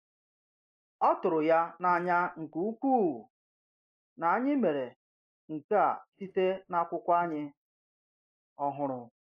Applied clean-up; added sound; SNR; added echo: neural mask model Resemble Enhance denoiser.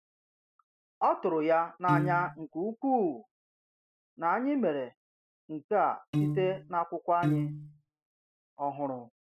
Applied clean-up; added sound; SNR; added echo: classical method spectral subtraction.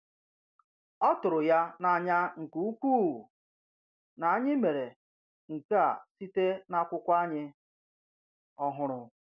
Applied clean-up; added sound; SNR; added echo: none; none; none; none.